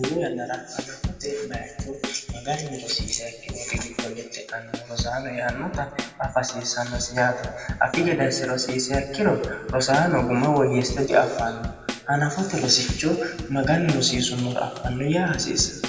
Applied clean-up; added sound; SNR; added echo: none; Drum kit; 10 dB; reverberation time 1.4 s.